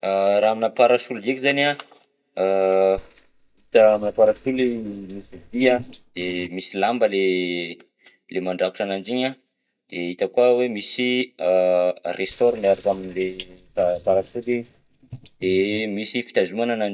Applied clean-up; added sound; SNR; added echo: neural mask model DeepFilterNet 3.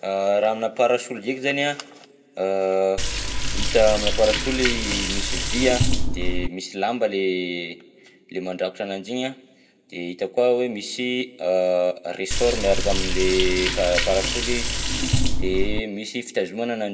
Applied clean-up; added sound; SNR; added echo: none; Liquid; -2 dB; reverberation time 0.6 s.